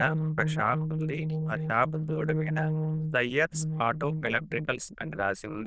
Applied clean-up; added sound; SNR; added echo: neural diffusion model UNIVERSE++.